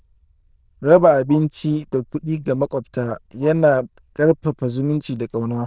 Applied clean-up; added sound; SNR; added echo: neural diffusion model UNIVERSE++.